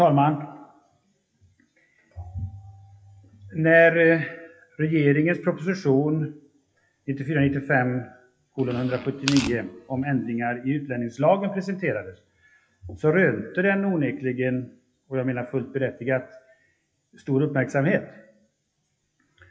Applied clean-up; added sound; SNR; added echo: classical method WPE with log-MMSE.